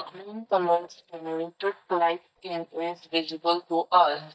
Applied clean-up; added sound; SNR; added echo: neural mask model DeepFilterNet 3.